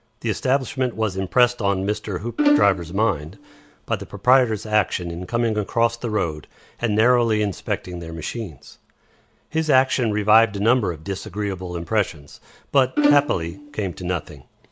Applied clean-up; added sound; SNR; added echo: none; Bowed string instrument; 2 dB; none.